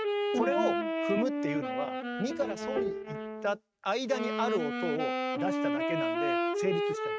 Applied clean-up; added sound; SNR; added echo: neural mask model RNNoise.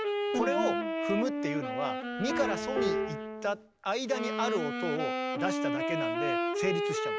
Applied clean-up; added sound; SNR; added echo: none; Wind instrument, woodwind instrument; -1 dB; none.